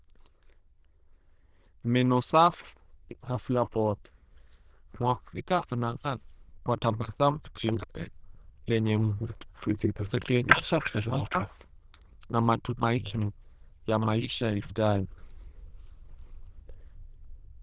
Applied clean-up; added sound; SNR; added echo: neural diffusion model UNIVERSE++.